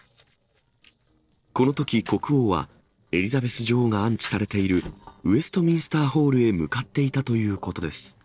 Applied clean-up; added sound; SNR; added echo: neural separator model SepFormer DNS4.